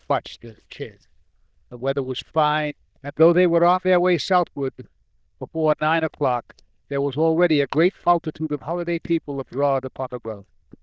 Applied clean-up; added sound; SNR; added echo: neural diffusion model UNIVERSE++.